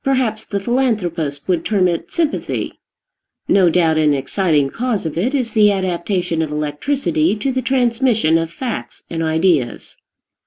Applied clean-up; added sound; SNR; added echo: none; none; none; none.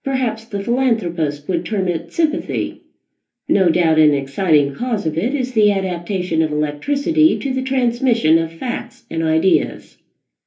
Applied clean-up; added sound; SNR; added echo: none; none; none; reverberation time 0.3 s.